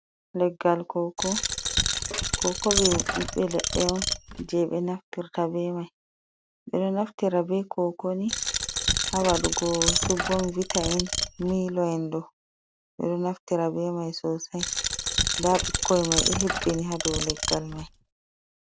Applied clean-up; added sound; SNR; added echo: none; Coin (dropping); 0 dB; none.